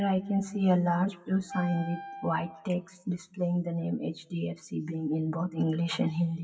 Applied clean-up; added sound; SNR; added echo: classical method WPE with log-MMSE.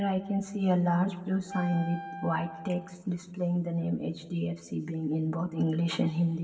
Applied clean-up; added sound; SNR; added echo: none; Wind instrument, woodwind instrument; 13 dB; reverberation time 1.7 s.